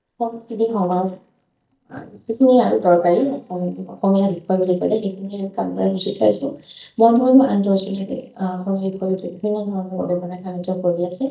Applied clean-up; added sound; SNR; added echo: neural mask model DeepFilterNet 3.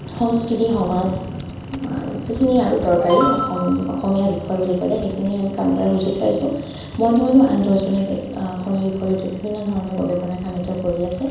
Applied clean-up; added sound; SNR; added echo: none; Typing; 19 dB; reverberation time 0.9 s.